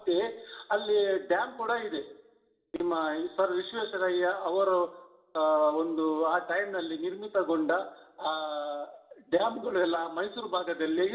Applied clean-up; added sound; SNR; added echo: none; none; none; reverberation time 0.7 s.